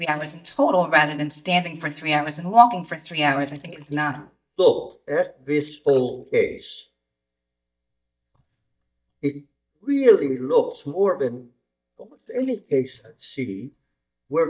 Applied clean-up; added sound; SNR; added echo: neural mask model DeepFilterNet 3.